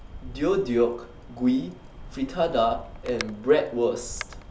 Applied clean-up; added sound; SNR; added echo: none; Wind; 14 dB; none.